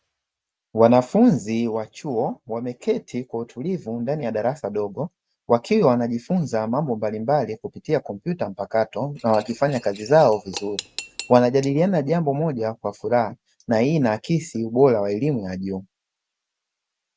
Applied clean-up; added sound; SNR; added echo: none; Cutlery, silverware / Dishes, pots, and pans; 16 dB; none.